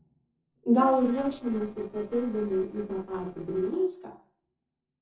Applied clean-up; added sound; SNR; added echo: neural separator model SepFormer DNS4.